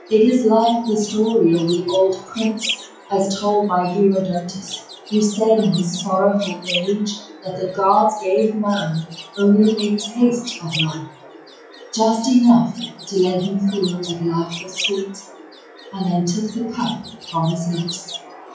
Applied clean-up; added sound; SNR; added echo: classical method WPE with log-MMSE.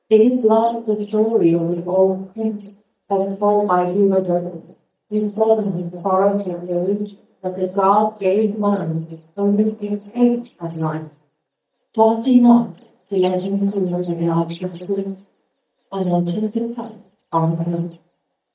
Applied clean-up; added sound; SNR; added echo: neural mask model DeepFilterNet 3.